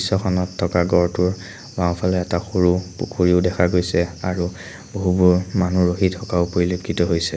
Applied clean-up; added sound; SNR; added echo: none; none; none; none.